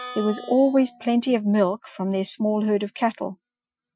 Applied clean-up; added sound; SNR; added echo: classical method Wiener filter.